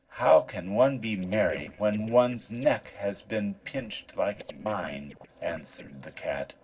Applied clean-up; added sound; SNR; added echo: neural separator model SepFormer DNS4.